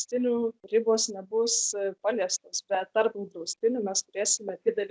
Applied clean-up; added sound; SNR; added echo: none; none; none; none.